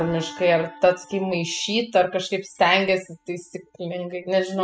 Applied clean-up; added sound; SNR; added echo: classical method spectral subtraction.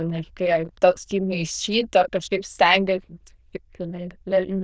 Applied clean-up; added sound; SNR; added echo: neural diffusion model UNIVERSE++.